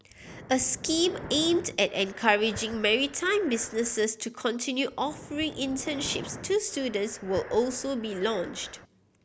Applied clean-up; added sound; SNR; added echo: none; Breathing; 15 dB; none.